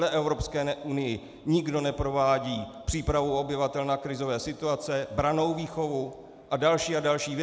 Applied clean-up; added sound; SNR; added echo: none; none; none; none.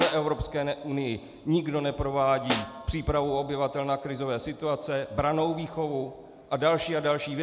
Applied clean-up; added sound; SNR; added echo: none; Snare drum; 9 dB; none.